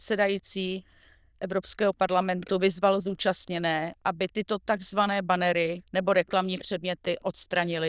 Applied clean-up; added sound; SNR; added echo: neural diffusion model UNIVERSE++.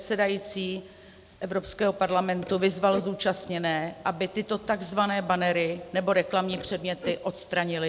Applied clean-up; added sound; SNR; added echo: none; Burping, eructation; 19 dB; none.